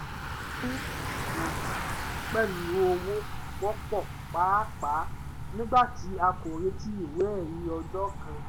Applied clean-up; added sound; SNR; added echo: none; Bicycle; 5 dB; none.